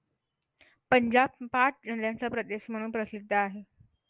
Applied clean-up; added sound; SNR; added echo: none; none; none; none.